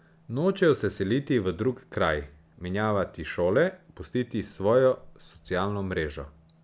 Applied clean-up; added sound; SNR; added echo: none; none; none; none.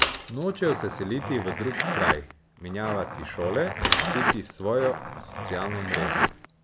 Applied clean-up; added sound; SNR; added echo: none; Mechanisms / Bicycle + Zipper (clothing); -1 dB; none.